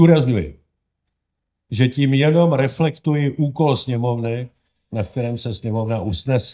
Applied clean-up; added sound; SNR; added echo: neural mask model DeepFilterNet 3.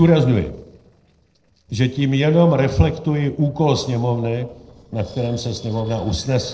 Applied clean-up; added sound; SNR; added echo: neural separator model SepFormer DNS4.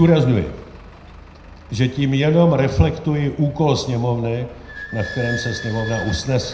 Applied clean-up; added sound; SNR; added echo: none; Squeak / Idling; 16 dB; reverberation time 0.7 s.